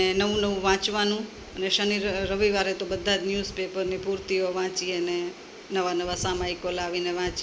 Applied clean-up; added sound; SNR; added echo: none; none; none; none.